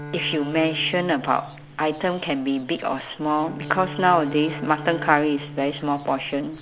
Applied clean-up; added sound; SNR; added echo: none; Bowed string instrument; 13 dB; none.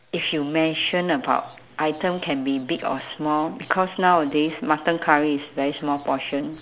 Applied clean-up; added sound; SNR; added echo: none; none; none; none.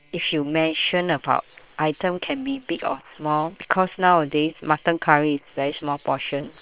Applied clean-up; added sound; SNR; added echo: neural separator model SepFormer WHAM!.